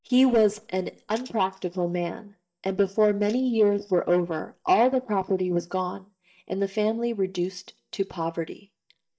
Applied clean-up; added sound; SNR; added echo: neural mask model DeepFilterNet 3.